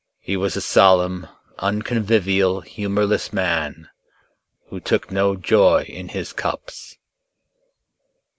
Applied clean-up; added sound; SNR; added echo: none; none; none; none.